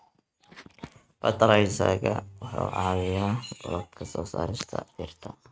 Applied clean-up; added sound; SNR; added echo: neural mask model RNNoise.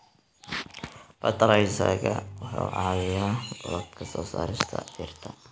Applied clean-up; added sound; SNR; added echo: none; Bowed string instrument; 15 dB; none.